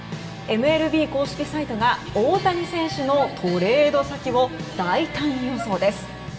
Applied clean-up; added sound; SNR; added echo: none; Wind instrument, woodwind instrument; 16 dB; reverberation time 2.9 s.